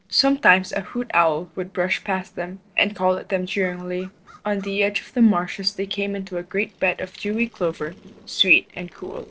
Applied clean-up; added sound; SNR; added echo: neural separator model SepFormer DNS4.